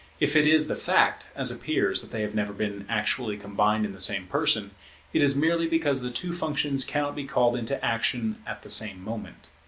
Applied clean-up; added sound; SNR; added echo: none; none; none; none.